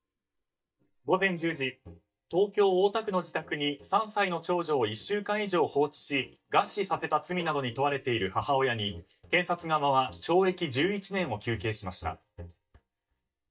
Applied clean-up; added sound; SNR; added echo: neural mask model DeepFilterNet 3.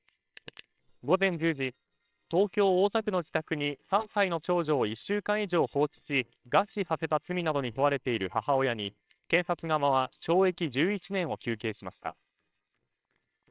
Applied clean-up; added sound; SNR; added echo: neural separator model SepFormer WHAMR!.